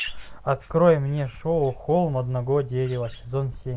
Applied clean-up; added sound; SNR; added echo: none; none; none; none.